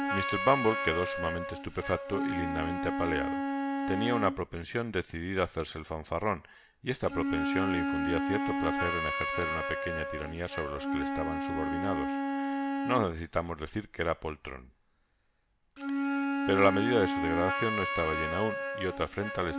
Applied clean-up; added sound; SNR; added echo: none; Wind instrument, woodwind instrument; 1 dB; none.